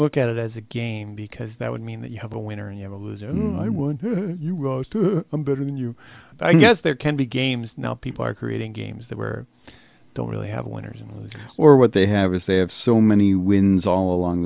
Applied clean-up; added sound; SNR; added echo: none; none; none; none.